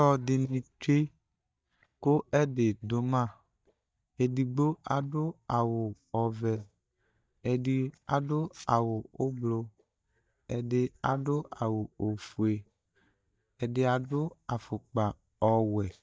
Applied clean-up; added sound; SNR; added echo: neural mask model DeepFilterNet 3.